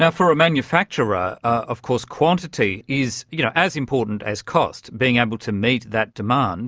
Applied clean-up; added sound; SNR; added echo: none; none; none; none.